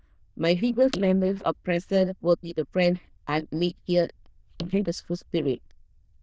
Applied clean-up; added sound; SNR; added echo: neural diffusion model UNIVERSE++.